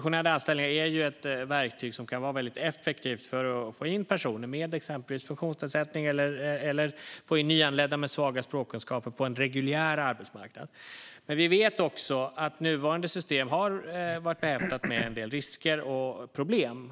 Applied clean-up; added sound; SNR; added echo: none; Cough; 9 dB; none.